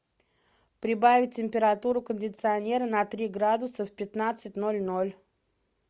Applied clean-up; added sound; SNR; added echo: none; none; none; none.